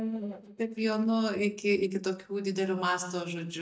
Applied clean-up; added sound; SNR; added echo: neural mask model DeepFilterNet 3.